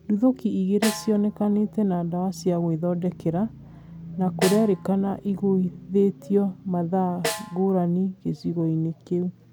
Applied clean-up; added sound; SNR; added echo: none; Snare drum; 13 dB; none.